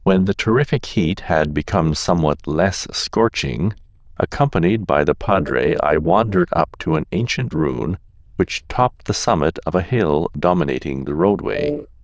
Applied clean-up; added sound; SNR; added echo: neural diffusion model UNIVERSE++.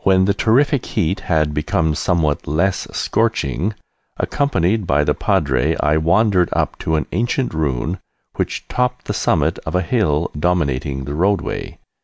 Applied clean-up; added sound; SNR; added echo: none; none; none; none.